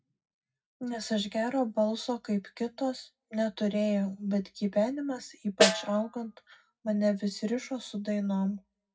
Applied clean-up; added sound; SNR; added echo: none; Snare drum; 2 dB; reverberation time 0.4 s.